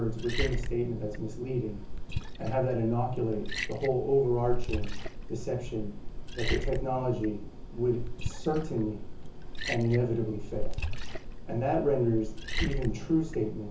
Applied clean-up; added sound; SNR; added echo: none; Liquid; 2 dB; reverberation time 0.6 s.